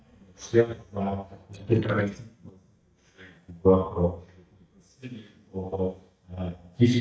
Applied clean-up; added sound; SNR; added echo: neural mask model DeepFilterNet 3.